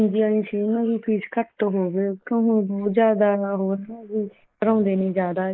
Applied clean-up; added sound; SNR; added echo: neural mask model Resemble Enhance denoiser.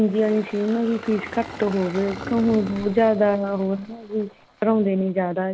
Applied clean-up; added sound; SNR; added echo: none; Engine; 16 dB; none.